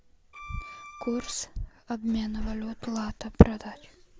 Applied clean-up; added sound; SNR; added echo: none; Bowed string instrument; 16 dB; none.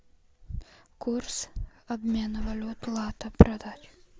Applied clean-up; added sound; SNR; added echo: none; none; none; none.